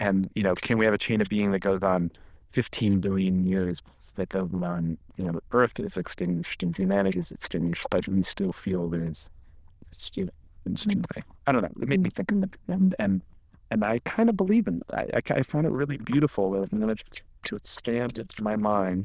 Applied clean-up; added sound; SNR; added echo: neural diffusion model UNIVERSE++.